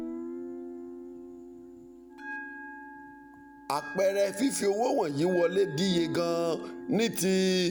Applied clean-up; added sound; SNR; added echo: none; Guitar + Bell; 11 dB; none.